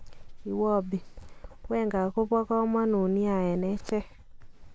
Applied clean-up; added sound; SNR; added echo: none; Writing; 14 dB; none.